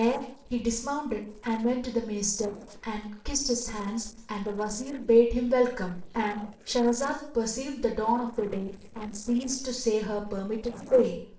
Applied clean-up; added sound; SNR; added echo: neural separator model SepFormer DNS4.